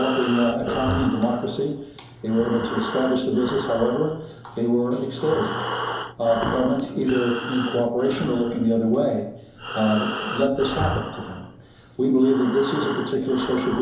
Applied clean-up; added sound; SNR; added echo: none; Breathing; 9 dB; reverberation time 2.8 s.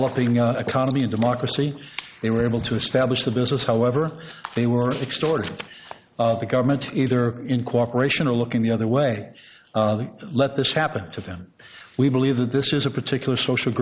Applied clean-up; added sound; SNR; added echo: none; none; none; none.